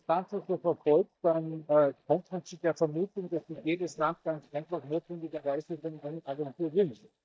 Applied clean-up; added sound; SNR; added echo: neural mask model DeepFilterNet 3.